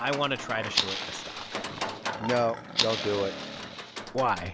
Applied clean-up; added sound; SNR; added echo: none; Fire + Livestock, farm animals, working animals; 3 dB; none.